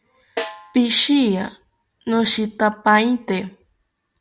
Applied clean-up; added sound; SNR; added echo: none; Snare drum; 14 dB; none.